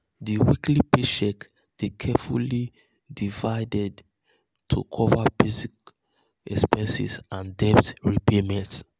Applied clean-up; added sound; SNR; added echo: none; none; none; none.